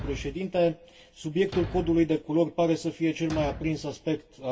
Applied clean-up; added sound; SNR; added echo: none; Thump, thud; 14 dB; reverberation time 0.2 s.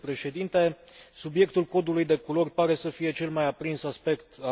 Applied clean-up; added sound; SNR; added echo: none; none; none; none.